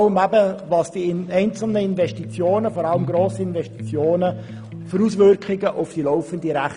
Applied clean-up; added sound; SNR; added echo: none; Electric guitar; 13 dB; none.